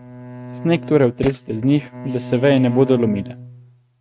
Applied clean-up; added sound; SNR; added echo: neural mask model RNNoise.